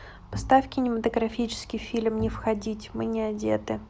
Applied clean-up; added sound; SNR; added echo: none; Bowed string instrument; 13 dB; none.